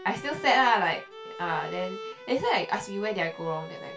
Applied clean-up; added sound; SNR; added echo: none; Bowed string instrument; 13 dB; reverberation time 0.2 s.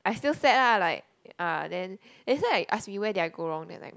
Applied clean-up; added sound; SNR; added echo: none; none; none; none.